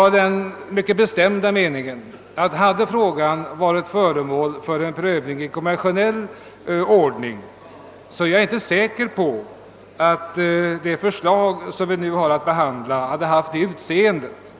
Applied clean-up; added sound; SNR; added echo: none; none; none; none.